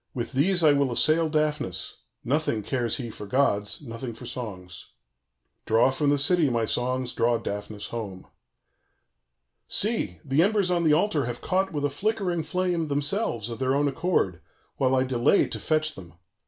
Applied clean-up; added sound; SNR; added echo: none; none; none; none.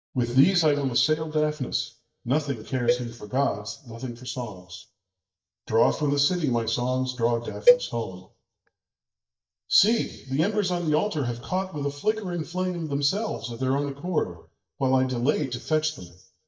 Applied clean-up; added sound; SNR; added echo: neural mask model DeepFilterNet 3.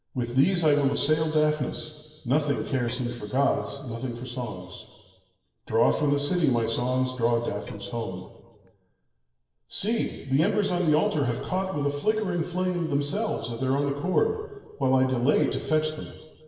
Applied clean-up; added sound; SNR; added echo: neural separator model SepFormer DNS4.